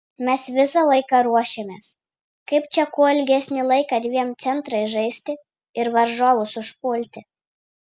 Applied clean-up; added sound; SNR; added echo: none; none; none; none.